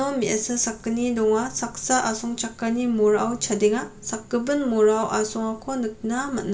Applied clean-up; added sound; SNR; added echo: none; none; none; reverberation time 0.8 s.